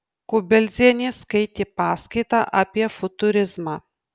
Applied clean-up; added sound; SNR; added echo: none; none; none; none.